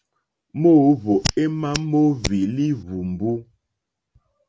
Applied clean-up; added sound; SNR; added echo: none; Hands; 10 dB; none.